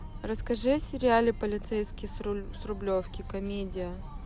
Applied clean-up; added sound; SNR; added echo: none; none; none; none.